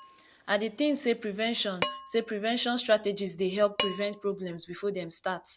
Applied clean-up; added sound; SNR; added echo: none; Dishes, pots, and pans; 12 dB; none.